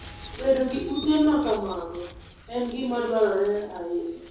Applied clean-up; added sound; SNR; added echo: none; Chirp, tweet; 17 dB; reverberation time 0.6 s.